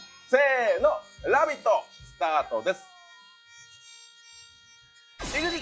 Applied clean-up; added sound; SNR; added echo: classical method log-MMSE.